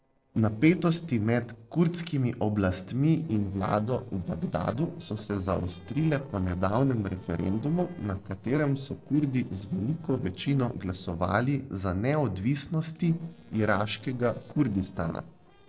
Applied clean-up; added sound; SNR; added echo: neural separator model SepFormer DNS4.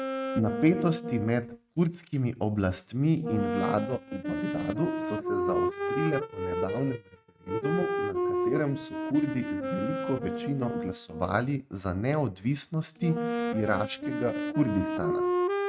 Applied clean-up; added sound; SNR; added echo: neural mask model RNNoise.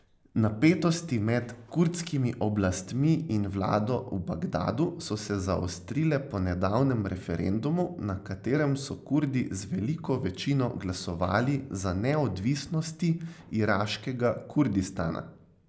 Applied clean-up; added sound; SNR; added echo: none; none; none; none.